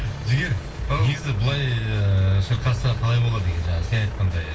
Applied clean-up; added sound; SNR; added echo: none; Truck; 16 dB; reverberation time 0.2 s.